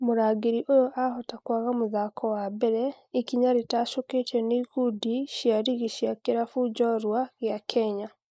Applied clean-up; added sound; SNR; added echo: neural mask model Resemble Enhance denoiser.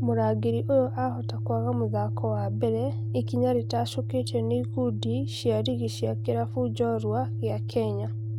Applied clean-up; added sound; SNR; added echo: neural mask model RNNoise.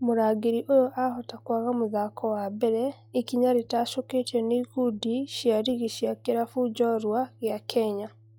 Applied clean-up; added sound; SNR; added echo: classical method log-MMSE.